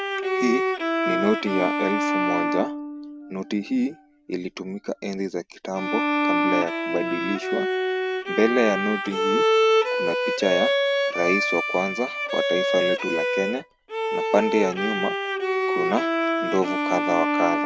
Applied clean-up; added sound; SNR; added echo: none; Bowed string instrument; -2 dB; none.